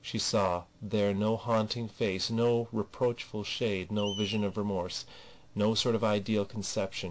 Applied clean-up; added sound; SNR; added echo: none; Screech; 18 dB; none.